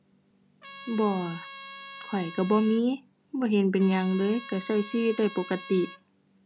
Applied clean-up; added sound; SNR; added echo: none; Trumpet; 16 dB; none.